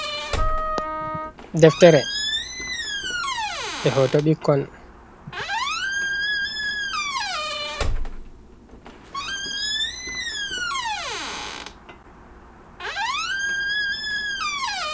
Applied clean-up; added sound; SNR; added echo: none; Squeak + Wind instrument, woodwind instrument; 1 dB; none.